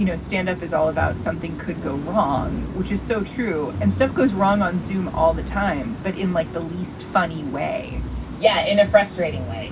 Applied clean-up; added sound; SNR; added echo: none; Waves, surf; 11 dB; reverberation time 0.4 s.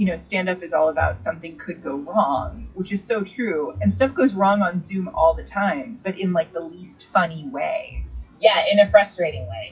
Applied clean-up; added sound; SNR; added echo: classical method WPE with log-MMSE.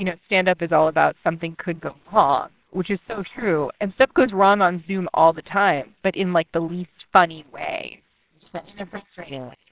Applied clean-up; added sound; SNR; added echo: neural separator model SepFormer WHAMR!.